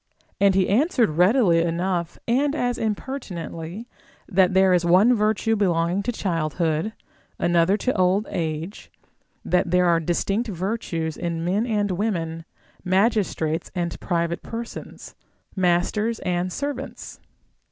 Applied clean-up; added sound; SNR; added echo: none; none; none; none.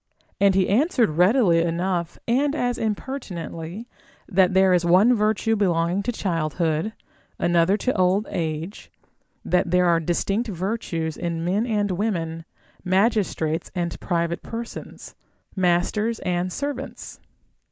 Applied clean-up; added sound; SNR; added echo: neural mask model Resemble Enhance denoiser.